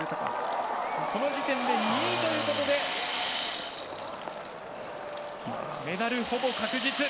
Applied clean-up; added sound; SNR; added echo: none; Rattle; 8 dB; none.